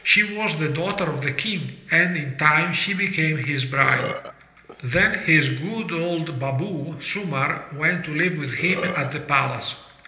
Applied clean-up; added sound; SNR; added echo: none; Burping, eructation; 17 dB; reverberation time 1.0 s.